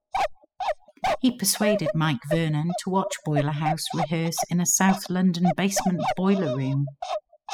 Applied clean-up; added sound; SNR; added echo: classical method spectral subtraction.